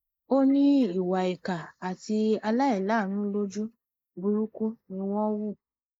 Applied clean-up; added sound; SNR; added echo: neural mask model Resemble Enhance denoiser.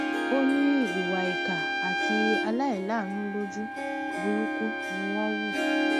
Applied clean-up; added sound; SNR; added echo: none; Harp + Trumpet; -1 dB; none.